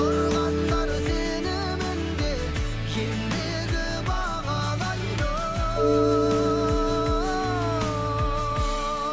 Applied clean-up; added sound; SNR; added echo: none; Mallet percussion; 3 dB; none.